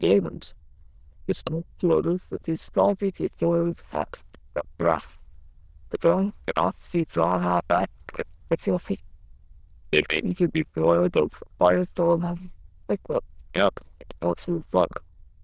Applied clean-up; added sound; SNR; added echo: neural diffusion model UNIVERSE++.